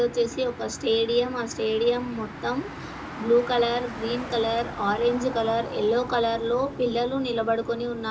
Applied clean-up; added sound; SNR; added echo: none; Motor vehicle (road); 14 dB; reverberation time 0.2 s.